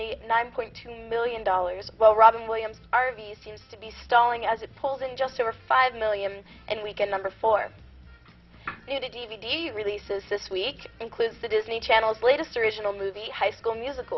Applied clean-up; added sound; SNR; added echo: none; none; none; none.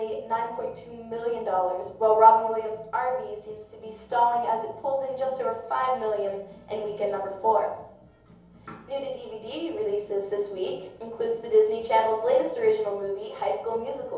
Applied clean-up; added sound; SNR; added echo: none; none; none; reverberation time 0.8 s.